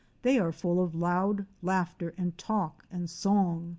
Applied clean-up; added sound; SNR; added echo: none; none; none; none.